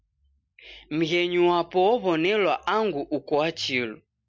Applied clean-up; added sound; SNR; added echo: none; none; none; none.